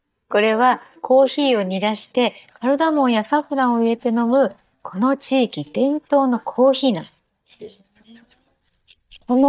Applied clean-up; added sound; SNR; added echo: neural mask model DeepFilterNet 3.